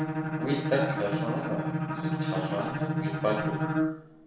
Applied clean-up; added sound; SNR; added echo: none; Bowed string instrument; -3 dB; reverberation time 0.7 s.